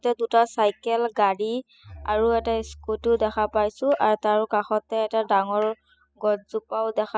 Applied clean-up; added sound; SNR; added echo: classical method spectral subtraction.